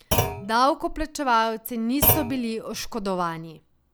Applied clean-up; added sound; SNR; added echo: none; Thump, thud; 5 dB; none.